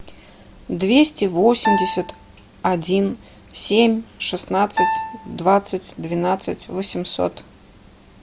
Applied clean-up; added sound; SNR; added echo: none; Alarm + Piano; 9 dB; none.